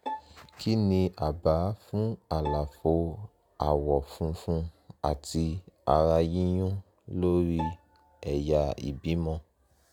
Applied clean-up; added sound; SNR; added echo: none; Bowed string instrument; 14 dB; none.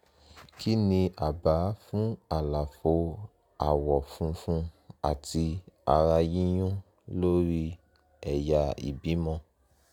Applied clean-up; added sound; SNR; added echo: none; none; none; none.